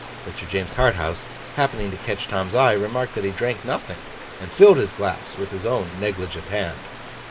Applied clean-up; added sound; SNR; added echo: none; Stream; 15 dB; none.